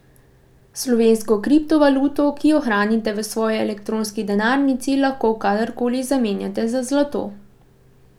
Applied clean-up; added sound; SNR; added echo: none; none; none; none.